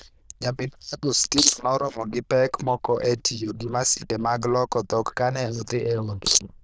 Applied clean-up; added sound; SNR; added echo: neural diffusion model UNIVERSE++.